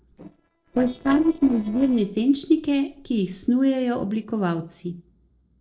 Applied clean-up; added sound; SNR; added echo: neural separator model SepFormer DNS4.